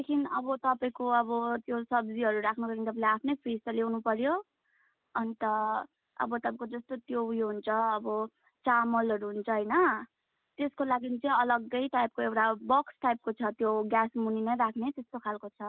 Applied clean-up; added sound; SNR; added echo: none; none; none; none.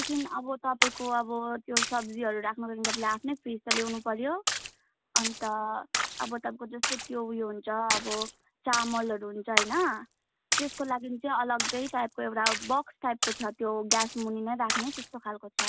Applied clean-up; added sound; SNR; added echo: none; Splash, splatter; 2 dB; none.